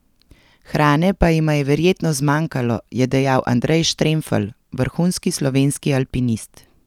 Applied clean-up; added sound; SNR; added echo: none; none; none; none.